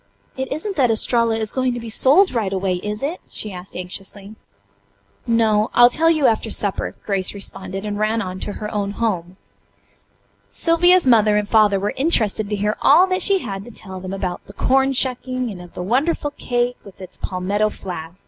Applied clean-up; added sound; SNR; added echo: none; none; none; none.